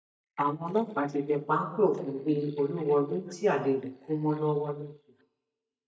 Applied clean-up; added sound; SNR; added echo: neural mask model DeepFilterNet 3.